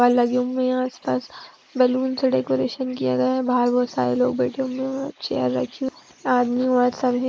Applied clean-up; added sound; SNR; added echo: neural mask model Resemble Enhance denoiser.